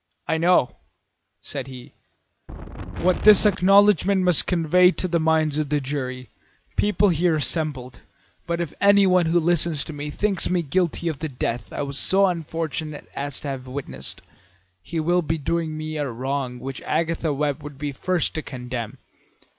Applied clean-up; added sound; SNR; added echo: none; Wind; 7 dB; none.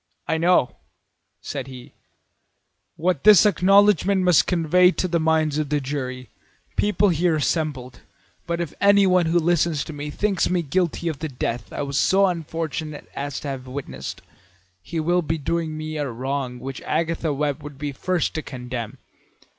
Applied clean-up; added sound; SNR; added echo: none; none; none; none.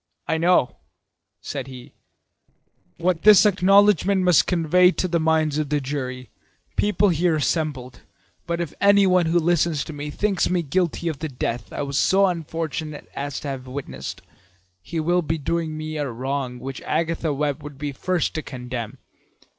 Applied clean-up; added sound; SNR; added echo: neural separator model SepFormer DNS4.